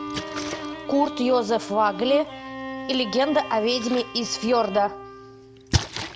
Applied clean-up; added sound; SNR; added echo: none; Bowed string instrument + Splash, splatter; 8 dB; none.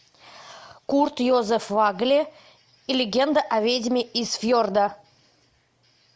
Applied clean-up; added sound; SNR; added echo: none; none; none; none.